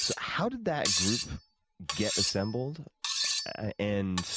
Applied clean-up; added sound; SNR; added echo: none; Cutlery, silverware; 1 dB; none.